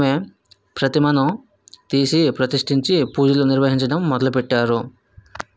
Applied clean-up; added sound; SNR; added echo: none; none; none; none.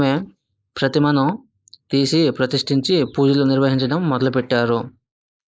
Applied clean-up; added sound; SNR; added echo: neural mask model Resemble Enhance denoiser.